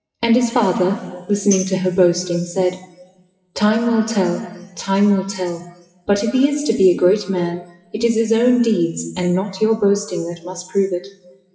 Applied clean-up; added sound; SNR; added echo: classical method WPE with log-MMSE.